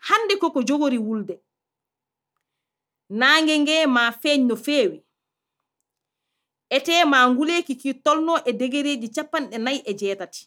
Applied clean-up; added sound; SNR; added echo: none; none; none; none.